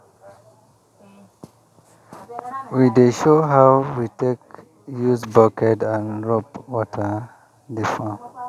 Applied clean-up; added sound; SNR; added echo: none; none; none; none.